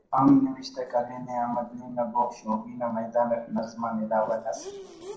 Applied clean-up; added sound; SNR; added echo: neural separator model SepFormer DNS4.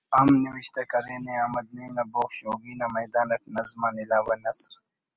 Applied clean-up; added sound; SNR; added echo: none; none; none; none.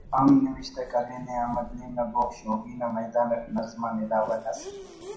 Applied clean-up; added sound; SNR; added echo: none; Race car, auto racing / Accelerating, revving, vroom; 18 dB; reverberation time 0.5 s.